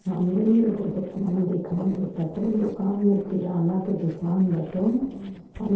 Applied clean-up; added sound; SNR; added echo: neural separator model SepFormer DNS4.